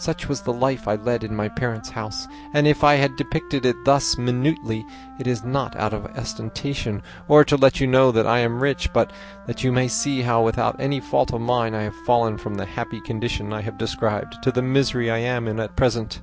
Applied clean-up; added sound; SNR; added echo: none; Wind instrument, woodwind instrument; 19 dB; none.